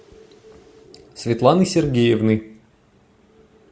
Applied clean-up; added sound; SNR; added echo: none; none; none; none.